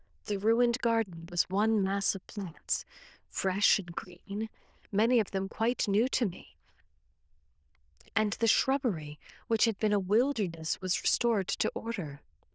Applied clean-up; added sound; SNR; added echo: neural diffusion model UNIVERSE++.